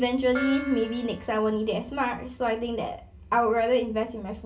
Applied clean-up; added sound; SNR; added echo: none; Gong; 15 dB; reverberation time 0.3 s.